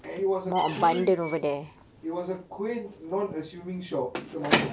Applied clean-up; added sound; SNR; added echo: none; Squeak / Slam / Wood; 6 dB; none.